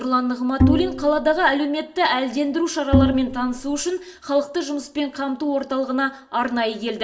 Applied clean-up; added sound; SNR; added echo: none; Bowed string instrument; -1 dB; reverberation time 0.6 s.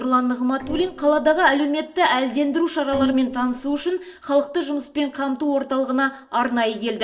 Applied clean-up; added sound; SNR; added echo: neural separator model SepFormer DNS4.